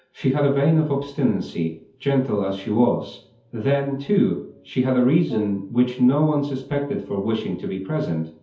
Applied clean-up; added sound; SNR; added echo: none; Brass instrument; 17 dB; reverberation time 0.5 s.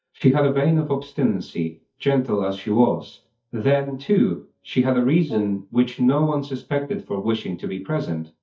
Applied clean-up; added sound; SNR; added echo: neural mask model DeepFilterNet 3.